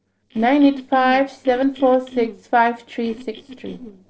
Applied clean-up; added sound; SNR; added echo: neural separator model SepFormer DNS4.